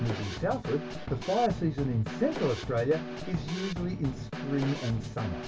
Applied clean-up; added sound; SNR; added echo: none; Snare drum / Drum kit; 7 dB; reverberation time 0.2 s.